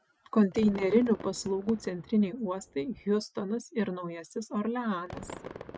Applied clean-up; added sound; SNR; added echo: none; Fireworks; 18 dB; none.